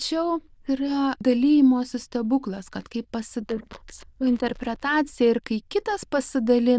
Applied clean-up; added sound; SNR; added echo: neural diffusion model UNIVERSE++.